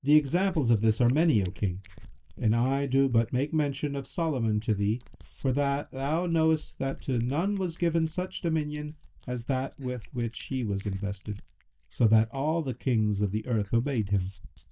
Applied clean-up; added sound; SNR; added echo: neural mask model DeepFilterNet 3.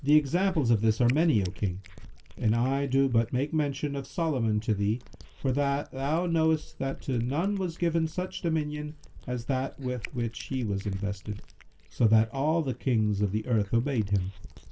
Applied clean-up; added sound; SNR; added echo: none; Cat; 17 dB; reverberation time 0.2 s.